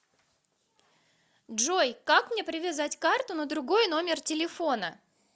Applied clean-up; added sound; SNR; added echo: none; none; none; none.